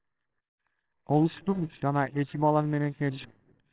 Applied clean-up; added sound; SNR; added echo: neural separator model SepFormer WHAMR!.